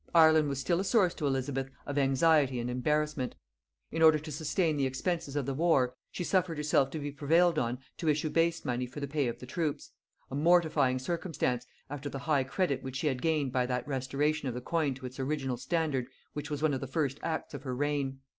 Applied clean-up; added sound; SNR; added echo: none; none; none; none.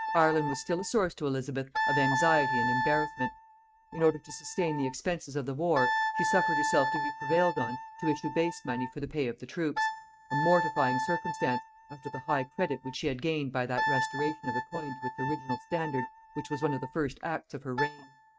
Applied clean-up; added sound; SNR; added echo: neural mask model RNNoise.